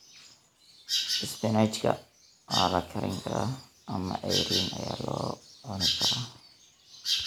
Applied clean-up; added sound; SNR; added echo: none; none; none; none.